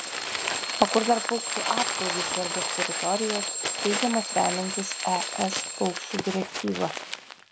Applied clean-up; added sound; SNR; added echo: none; Alarm / Clock + Crumpling, crinkling; 1 dB; none.